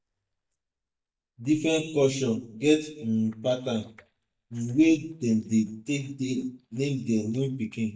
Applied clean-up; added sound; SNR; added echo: neural mask model DeepFilterNet 3.